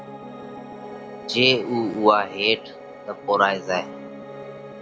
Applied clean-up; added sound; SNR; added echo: none; Piano; 13 dB; none.